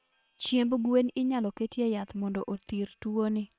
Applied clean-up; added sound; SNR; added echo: neural separator model SepFormer WHAM!.